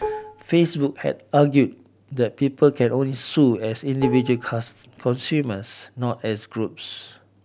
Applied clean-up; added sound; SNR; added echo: none; Dishes, pots, and pans; 11 dB; none.